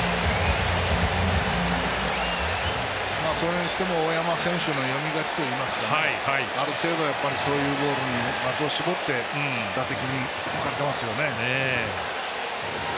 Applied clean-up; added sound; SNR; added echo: none; none; none; none.